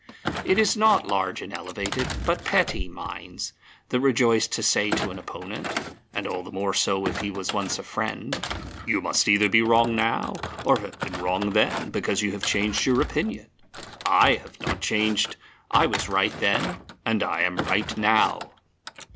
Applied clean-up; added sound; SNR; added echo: none; Thump, thud; 10 dB; none.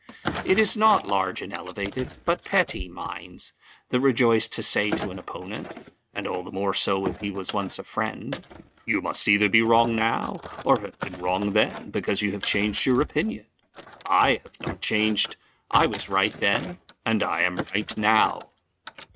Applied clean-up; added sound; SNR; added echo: neural mask model RNNoise.